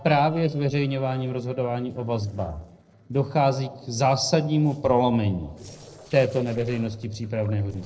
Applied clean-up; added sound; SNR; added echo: neural separator model SepFormer DNS4.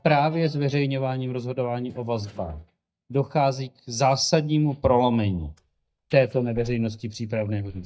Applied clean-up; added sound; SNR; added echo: neural mask model DeepFilterNet 3.